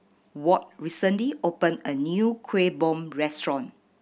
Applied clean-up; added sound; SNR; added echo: none; none; none; none.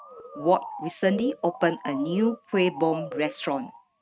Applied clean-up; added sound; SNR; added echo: neural mask model RNNoise.